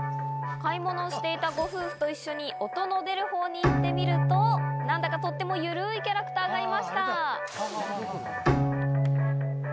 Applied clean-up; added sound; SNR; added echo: none; Bowed string instrument; 0 dB; none.